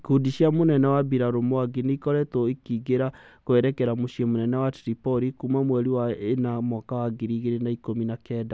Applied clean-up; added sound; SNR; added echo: none; none; none; none.